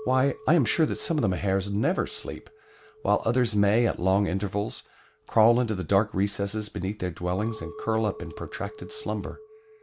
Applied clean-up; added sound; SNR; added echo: none; Chink, clink; 19 dB; none.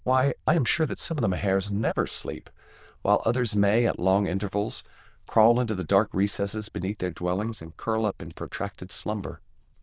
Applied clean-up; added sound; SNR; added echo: neural diffusion model UNIVERSE++.